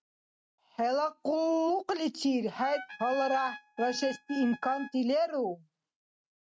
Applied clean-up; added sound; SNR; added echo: neural mask model RNNoise.